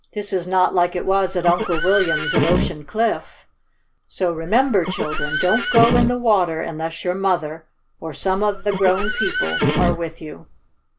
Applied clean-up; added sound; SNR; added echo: none; Livestock, farm animals, working animals; 3 dB; none.